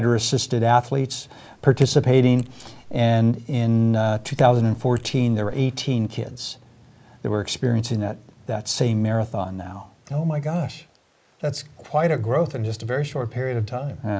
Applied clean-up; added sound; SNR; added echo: neural mask model Resemble Enhance denoiser.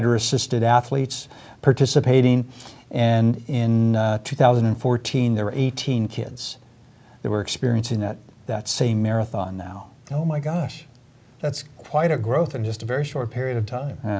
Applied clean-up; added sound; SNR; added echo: none; none; none; none.